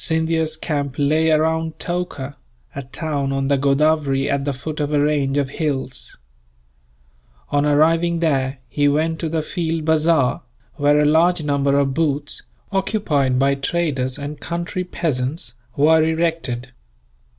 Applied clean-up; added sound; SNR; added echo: none; none; none; none.